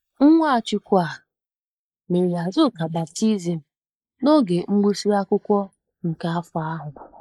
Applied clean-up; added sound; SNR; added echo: neural mask model Resemble Enhance denoiser.